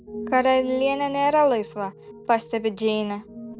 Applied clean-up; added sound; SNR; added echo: none; Piano; 16 dB; none.